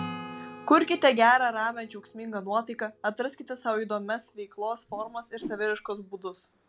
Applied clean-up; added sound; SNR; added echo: none; Whoosh, swoosh, swish + Acoustic guitar / Strum; 17 dB; none.